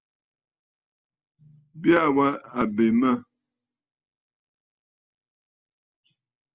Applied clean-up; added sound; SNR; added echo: none; none; none; none.